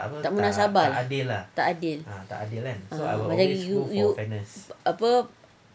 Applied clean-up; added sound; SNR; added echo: none; none; none; none.